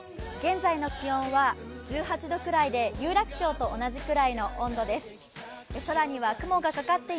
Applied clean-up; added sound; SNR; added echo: none; none; none; none.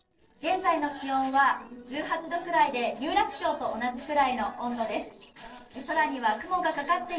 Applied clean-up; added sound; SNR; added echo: neural separator model SepFormer DNS4.